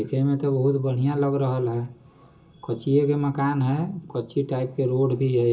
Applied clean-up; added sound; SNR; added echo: none; none; none; reverberation time 0.2 s.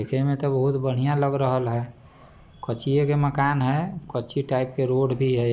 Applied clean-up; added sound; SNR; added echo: none; none; none; none.